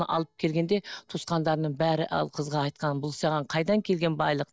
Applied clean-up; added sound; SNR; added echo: neural mask model DeepFilterNet 3.